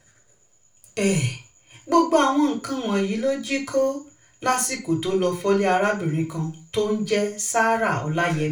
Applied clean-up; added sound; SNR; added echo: none; none; none; reverberation time 0.3 s.